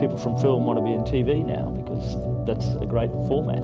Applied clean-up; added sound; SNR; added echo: none; Organ; 0 dB; none.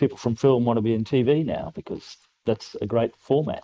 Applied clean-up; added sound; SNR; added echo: neural mask model Resemble Enhance denoiser.